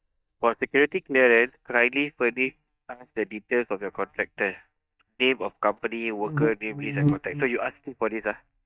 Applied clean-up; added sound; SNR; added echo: neural mask model DeepFilterNet 3.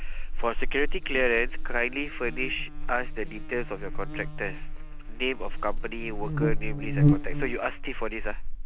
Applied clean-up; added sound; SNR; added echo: none; Buzz; -4 dB; none.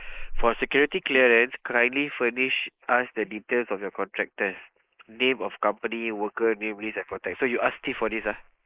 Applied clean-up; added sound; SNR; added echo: neural mask model Resemble Enhance denoiser.